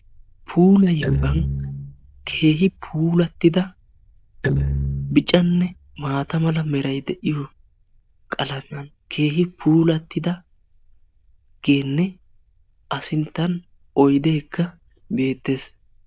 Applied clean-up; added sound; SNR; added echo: neural diffusion model UNIVERSE++.